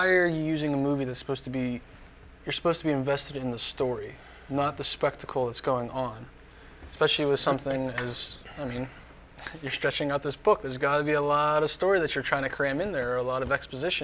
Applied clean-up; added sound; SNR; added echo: none; none; none; none.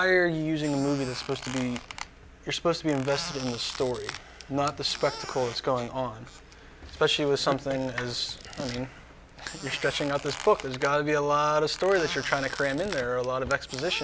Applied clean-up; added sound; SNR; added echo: none; Squeak; 14 dB; none.